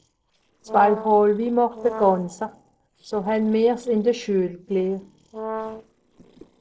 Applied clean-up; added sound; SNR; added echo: neural separator model SepFormer DNS4.